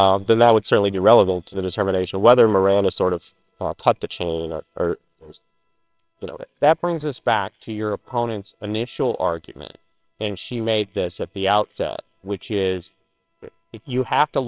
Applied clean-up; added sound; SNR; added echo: neural separator model SepFormer WHAMR!.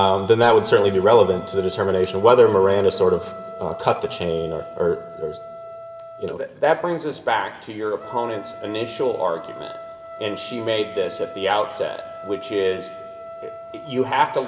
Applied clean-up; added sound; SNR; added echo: none; Trumpet; 15 dB; reverberation time 1.5 s.